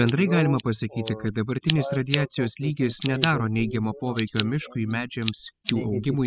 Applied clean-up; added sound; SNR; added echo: classical method spectral subtraction.